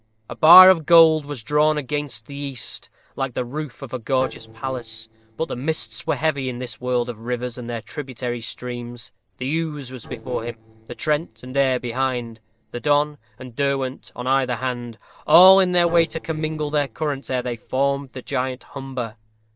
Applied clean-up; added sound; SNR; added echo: neural separator model SepFormer DNS4.